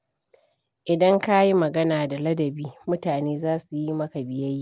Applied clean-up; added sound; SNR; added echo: none; none; none; none.